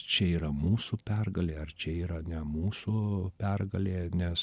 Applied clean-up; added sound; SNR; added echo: none; none; none; none.